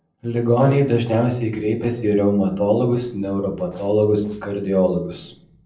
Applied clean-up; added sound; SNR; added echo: neural separator model SepFormer DNS4.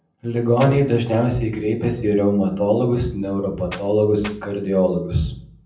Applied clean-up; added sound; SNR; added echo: none; Clapping; 17 dB; reverberation time 0.6 s.